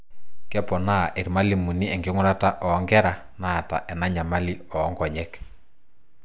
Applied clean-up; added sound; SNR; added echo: none; none; none; none.